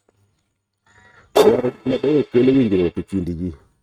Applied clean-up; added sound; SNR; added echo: neural mask model RNNoise.